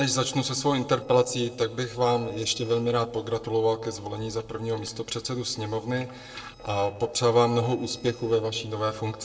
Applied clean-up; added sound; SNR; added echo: neural separator model SepFormer DNS4.